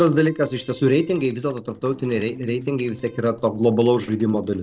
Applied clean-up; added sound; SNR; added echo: neural separator model SepFormer DNS4.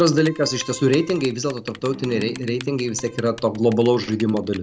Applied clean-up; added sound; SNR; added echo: none; Bowed string instrument + Typing; 17 dB; none.